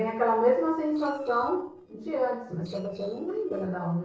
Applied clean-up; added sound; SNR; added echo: neural separator model SepFormer DNS4.